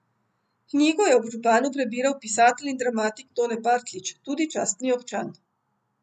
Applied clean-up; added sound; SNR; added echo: none; none; none; none.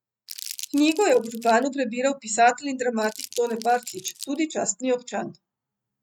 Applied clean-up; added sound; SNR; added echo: neural mask model RNNoise.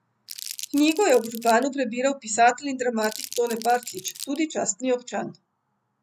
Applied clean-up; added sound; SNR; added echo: none; Crumpling, crinkling; 14 dB; none.